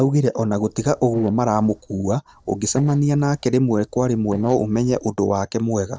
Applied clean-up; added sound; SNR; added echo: neural separator model SepFormer DNS4.